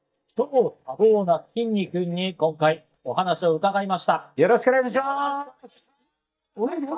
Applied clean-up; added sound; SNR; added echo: neural mask model DeepFilterNet 3.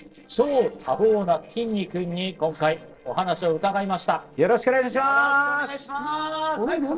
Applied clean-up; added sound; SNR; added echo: neural separator model SepFormer DNS4.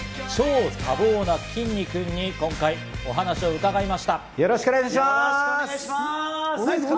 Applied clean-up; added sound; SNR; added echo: none; none; none; none.